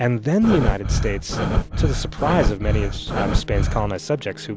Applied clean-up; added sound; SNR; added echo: none; Breathing; -1 dB; none.